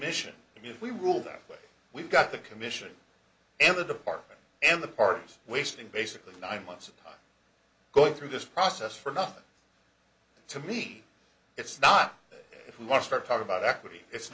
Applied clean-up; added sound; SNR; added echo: none; none; none; none.